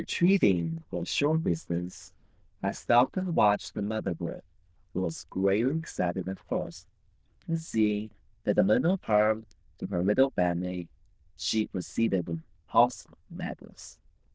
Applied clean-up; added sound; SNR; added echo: neural diffusion model UNIVERSE++.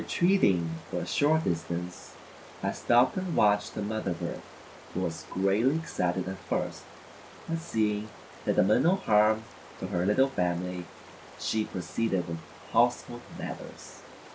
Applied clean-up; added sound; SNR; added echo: none; Stream; 19 dB; none.